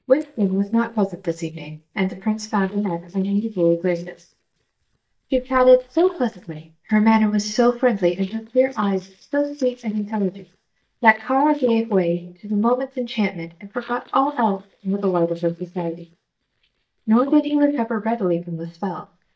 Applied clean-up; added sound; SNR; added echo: neural mask model DeepFilterNet 3.